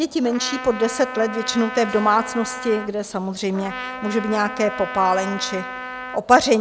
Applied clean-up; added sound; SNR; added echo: none; Trumpet; 10 dB; none.